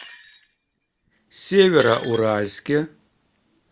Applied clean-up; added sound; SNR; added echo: none; Shatter; 18 dB; none.